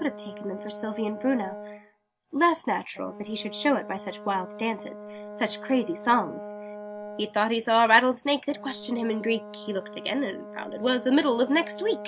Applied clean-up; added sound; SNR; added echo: none; Brass instrument; 14 dB; none.